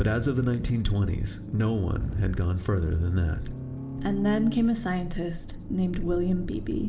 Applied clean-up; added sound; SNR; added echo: none; Accelerating, revving, vroom; 10 dB; reverberation time 1.5 s.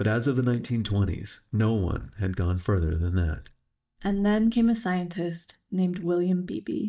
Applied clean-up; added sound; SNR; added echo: neural mask model DeepFilterNet 3.